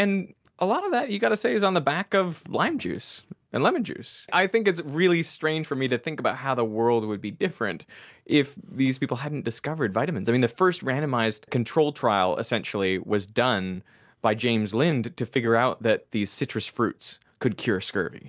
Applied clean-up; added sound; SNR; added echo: none; none; none; none.